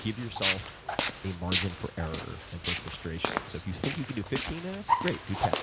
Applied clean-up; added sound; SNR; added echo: none; Walk, footsteps; -4 dB; none.